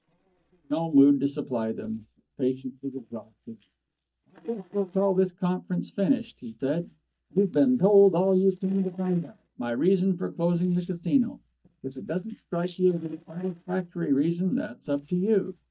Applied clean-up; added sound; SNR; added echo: neural mask model DeepFilterNet 3.